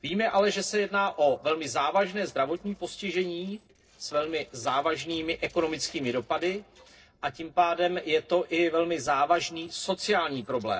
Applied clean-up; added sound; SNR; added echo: neural separator model SepFormer DNS4.